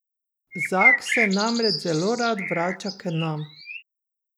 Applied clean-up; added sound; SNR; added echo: none; Bird; 0 dB; none.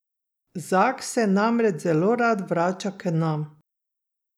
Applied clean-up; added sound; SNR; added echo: none; none; none; none.